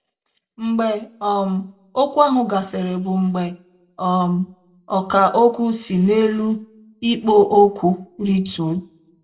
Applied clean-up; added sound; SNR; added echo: none; none; none; reverberation time 0.4 s.